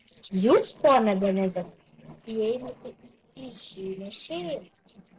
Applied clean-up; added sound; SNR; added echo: neural separator model SepFormer DNS4.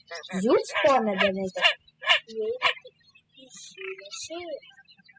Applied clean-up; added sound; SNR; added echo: classical method spectral subtraction.